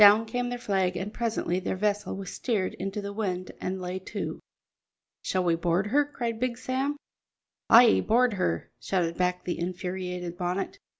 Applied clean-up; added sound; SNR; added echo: none; none; none; none.